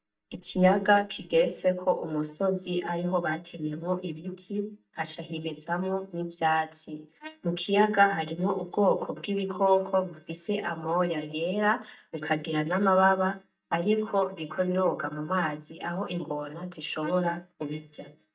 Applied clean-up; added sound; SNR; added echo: neural mask model DeepFilterNet 3.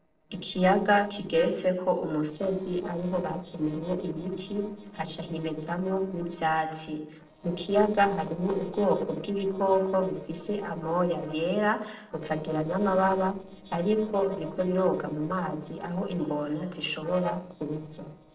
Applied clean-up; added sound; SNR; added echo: neural separator model SepFormer DNS4.